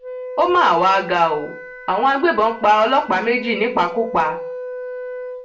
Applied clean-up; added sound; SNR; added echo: none; Wind instrument, woodwind instrument; 12 dB; reverberation time 0.3 s.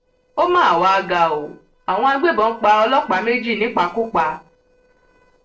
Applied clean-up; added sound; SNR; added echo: neural separator model SepFormer DNS4.